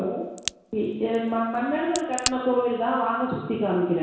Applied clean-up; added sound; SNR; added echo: none; Crack; 9 dB; reverberation time 1.1 s.